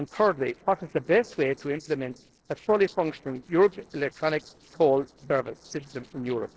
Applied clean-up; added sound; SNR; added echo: neural separator model SepFormer DNS4.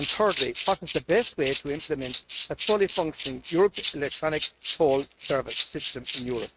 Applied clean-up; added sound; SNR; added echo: neural mask model RNNoise.